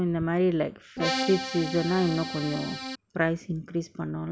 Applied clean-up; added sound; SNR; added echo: none; Accordion; 5 dB; none.